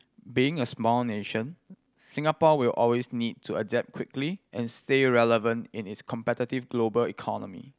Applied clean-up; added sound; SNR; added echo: none; none; none; none.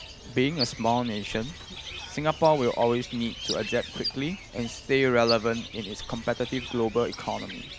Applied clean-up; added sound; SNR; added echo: none; Bird; 11 dB; none.